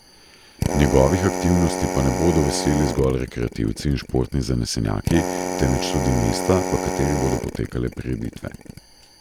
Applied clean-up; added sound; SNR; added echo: none; Drill; 5 dB; none.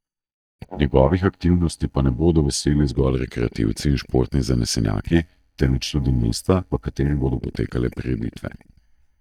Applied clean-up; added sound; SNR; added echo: neural mask model DeepFilterNet 3.